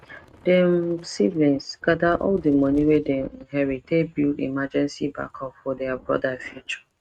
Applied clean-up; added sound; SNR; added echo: neural mask model RNNoise.